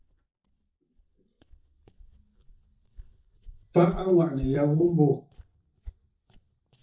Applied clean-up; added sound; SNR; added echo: neural mask model DeepFilterNet 3.